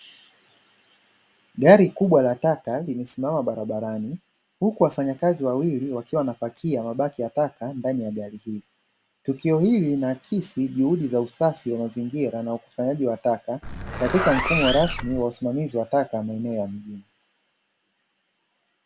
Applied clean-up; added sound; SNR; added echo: none; Zipper (clothing); 3 dB; none.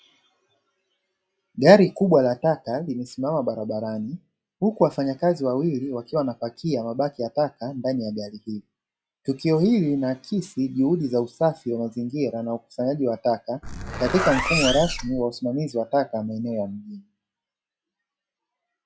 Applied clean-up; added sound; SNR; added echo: classical method log-MMSE.